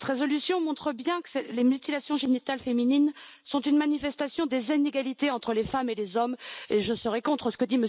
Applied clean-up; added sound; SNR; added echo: none; none; none; none.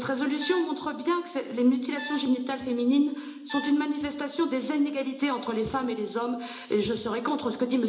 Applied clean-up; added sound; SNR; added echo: none; Brass instrument; 17 dB; reverberation time 0.8 s.